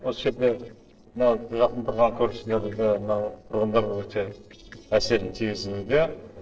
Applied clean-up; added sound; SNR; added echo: neural separator model SepFormer DNS4.